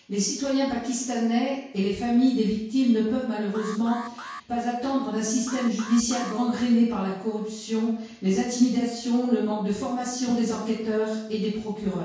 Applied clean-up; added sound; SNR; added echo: none; Alarm; 17 dB; reverberation time 0.6 s.